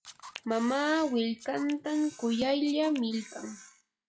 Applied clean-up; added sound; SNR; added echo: classical method WPE with log-MMSE.